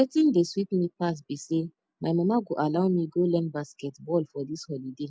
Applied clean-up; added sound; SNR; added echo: none; none; none; none.